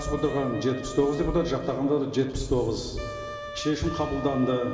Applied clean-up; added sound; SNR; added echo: none; Wind instrument, woodwind instrument; 13 dB; reverberation time 2.6 s.